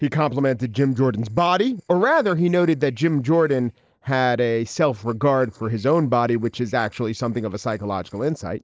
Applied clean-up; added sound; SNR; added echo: neural separator model SepFormer DNS4.